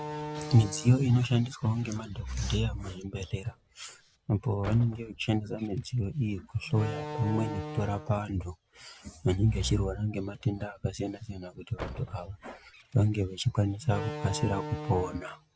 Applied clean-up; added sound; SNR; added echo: none; Slam; 11 dB; none.